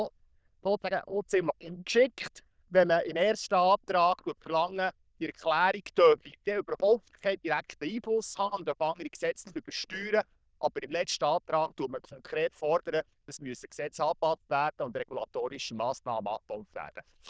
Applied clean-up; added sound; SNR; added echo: neural diffusion model UNIVERSE++.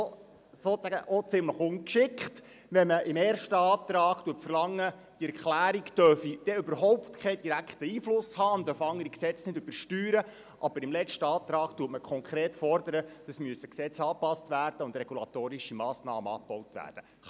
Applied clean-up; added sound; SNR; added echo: none; none; none; none.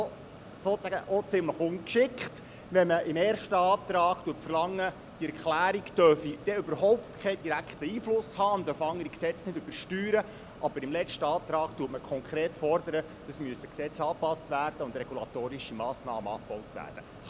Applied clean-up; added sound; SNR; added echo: none; Mechanisms; 18 dB; none.